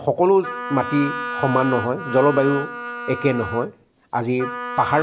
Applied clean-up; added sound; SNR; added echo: none; Wind instrument, woodwind instrument; 9 dB; none.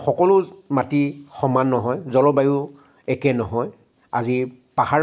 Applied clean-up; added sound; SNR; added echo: none; none; none; none.